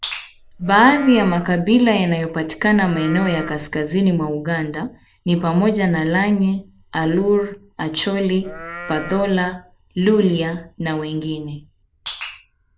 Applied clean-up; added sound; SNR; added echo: none; Livestock, farm animals, working animals; 15 dB; none.